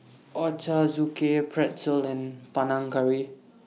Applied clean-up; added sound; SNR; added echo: none; none; none; none.